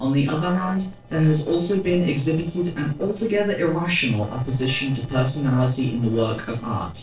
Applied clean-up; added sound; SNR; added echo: neural separator model SepFormer DNS4.